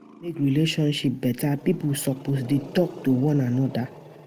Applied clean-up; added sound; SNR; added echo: none; Growling; 19 dB; none.